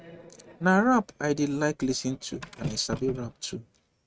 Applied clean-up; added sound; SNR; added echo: neural mask model RNNoise.